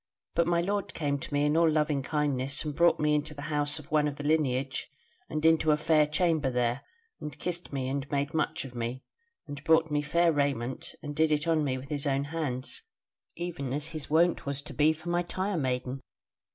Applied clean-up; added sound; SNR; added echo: none; none; none; none.